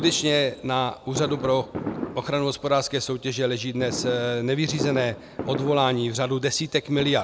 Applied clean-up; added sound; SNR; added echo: none; Fireworks; 11 dB; none.